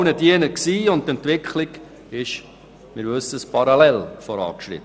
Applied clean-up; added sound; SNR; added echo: none; none; none; none.